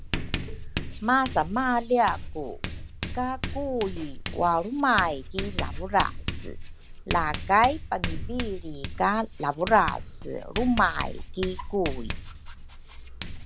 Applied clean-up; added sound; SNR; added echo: none; Writing; 6 dB; none.